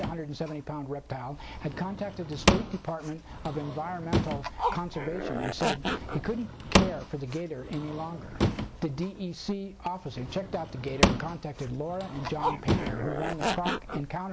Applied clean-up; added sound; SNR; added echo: none; Drawer open or close / Wood + Zipper (clothing); -2 dB; none.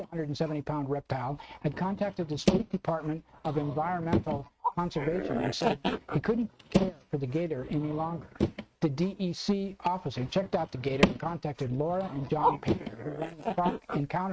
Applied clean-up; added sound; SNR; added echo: neural mask model RNNoise.